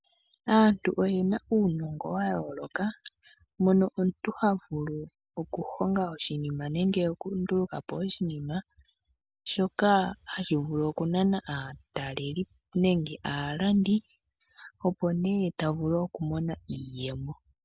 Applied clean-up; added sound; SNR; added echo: none; none; none; none.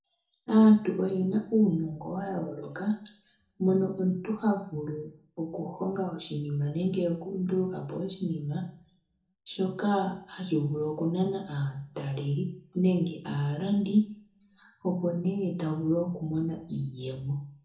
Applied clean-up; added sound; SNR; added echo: none; none; none; reverberation time 0.6 s.